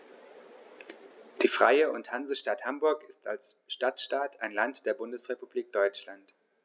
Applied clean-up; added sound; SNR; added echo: none; none; none; none.